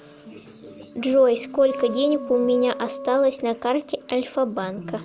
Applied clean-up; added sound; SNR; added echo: none; Wind instrument, woodwind instrument; 12 dB; none.